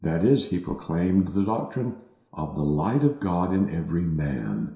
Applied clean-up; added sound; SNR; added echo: none; none; none; reverberation time 0.7 s.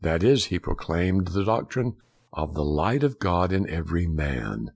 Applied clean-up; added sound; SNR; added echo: none; none; none; none.